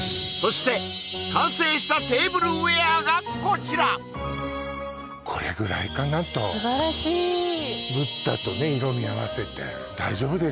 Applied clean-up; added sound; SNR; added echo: none; Chime; 9 dB; none.